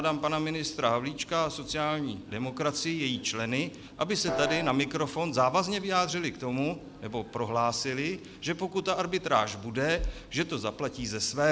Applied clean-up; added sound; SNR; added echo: none; Piano; 2 dB; none.